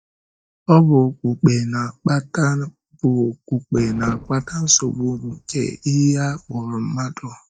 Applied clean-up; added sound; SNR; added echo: neural mask model DeepFilterNet 3.